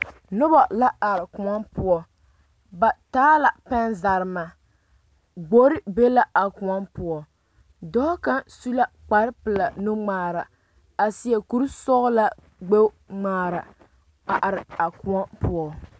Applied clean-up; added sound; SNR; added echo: none; none; none; none.